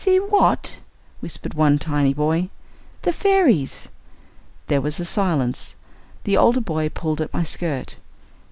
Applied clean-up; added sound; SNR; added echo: none; none; none; none.